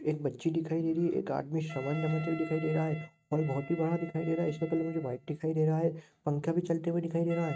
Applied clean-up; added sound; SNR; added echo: neural mask model RNNoise.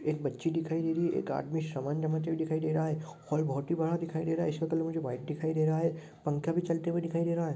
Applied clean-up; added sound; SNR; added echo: none; none; none; none.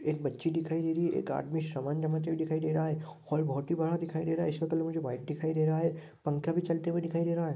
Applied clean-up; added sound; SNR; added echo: neural mask model Resemble Enhance denoiser.